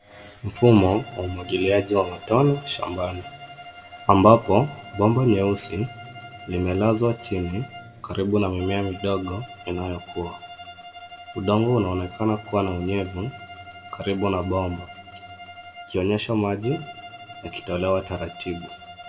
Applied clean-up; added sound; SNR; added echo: none; Bowed string instrument; 18 dB; reverberation time 1.6 s.